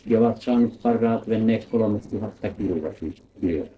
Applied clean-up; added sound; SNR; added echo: neural separator model SepFormer DNS4.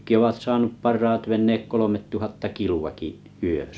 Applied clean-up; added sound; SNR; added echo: none; none; none; none.